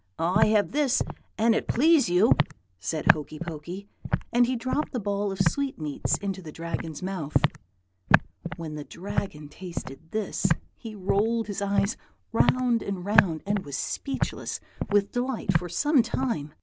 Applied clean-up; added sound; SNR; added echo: none; Walk, footsteps; 2 dB; none.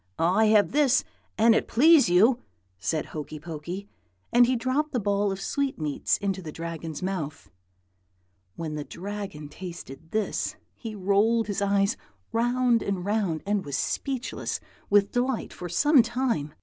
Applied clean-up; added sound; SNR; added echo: none; none; none; none.